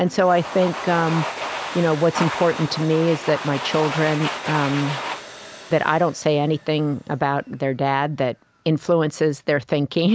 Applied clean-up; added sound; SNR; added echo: none; Domestic sounds, home sounds; 10 dB; none.